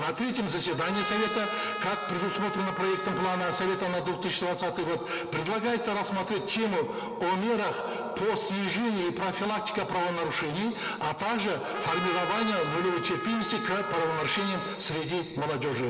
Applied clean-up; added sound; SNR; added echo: none; Trumpet; 6 dB; reverberation time 0.3 s.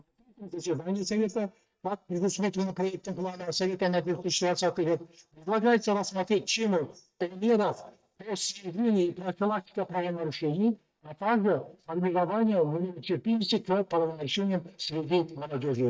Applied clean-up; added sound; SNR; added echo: neural mask model DeepFilterNet 3.